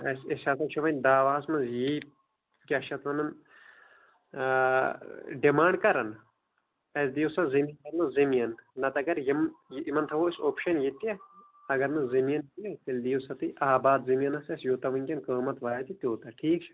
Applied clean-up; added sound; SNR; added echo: none; none; none; none.